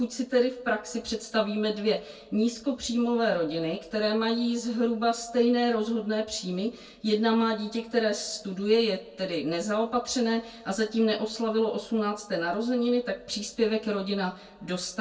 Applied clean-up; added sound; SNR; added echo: none; none; none; reverberation time 0.2 s.